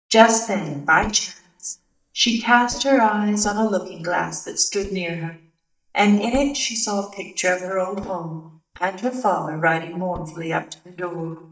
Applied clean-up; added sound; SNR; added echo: neural mask model DeepFilterNet 3.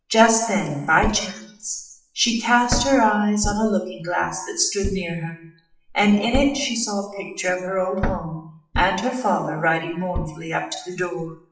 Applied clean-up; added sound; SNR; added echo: classical method WPE with log-MMSE.